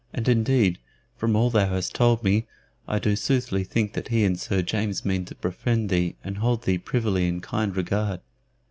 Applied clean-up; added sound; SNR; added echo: none; none; none; none.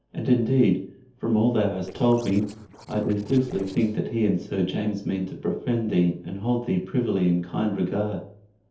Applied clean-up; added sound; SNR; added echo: neural separator model SepFormer DNS4.